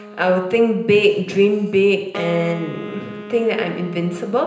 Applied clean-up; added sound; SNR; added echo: none; Wind instrument, woodwind instrument; 16 dB; reverberation time 0.9 s.